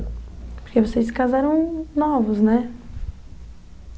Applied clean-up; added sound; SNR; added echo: none; none; none; none.